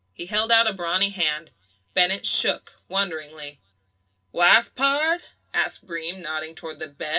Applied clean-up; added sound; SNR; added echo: none; none; none; reverberation time 0.4 s.